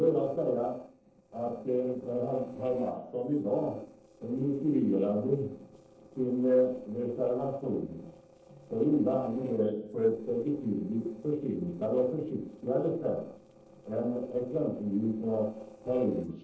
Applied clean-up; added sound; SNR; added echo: neural separator model SepFormer DNS4.